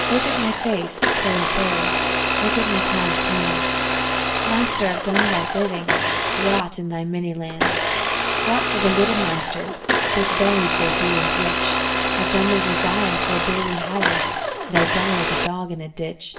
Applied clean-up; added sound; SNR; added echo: none; Domestic sounds, home sounds; -3 dB; reverberation time 0.7 s.